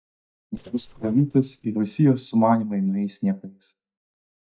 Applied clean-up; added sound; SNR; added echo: neural mask model DeepFilterNet 3.